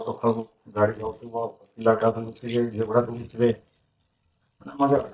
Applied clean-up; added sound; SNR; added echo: neural mask model DeepFilterNet 3.